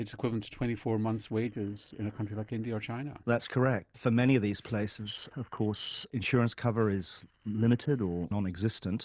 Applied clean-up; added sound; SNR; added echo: neural separator model SepFormer DNS4.